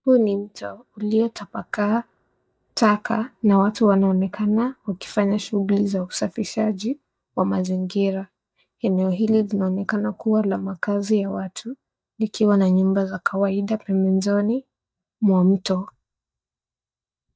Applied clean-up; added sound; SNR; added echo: neural mask model DeepFilterNet 3.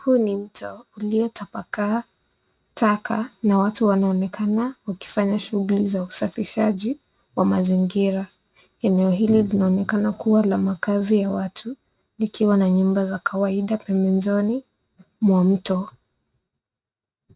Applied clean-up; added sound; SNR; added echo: neural mask model RNNoise.